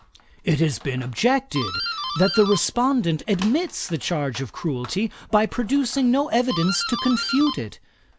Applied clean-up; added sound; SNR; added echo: none; Doorbell; 11 dB; none.